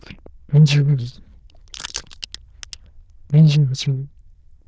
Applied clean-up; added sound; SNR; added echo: neural diffusion model UNIVERSE++.